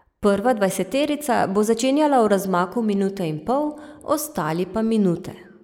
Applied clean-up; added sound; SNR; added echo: neural mask model Resemble Enhance denoiser.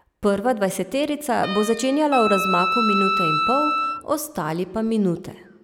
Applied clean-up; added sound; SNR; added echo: none; Wind instrument, woodwind instrument; 1 dB; none.